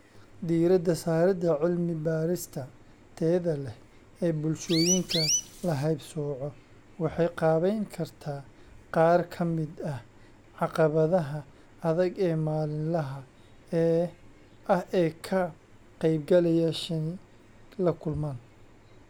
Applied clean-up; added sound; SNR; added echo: none; Chirp, tweet; 2 dB; none.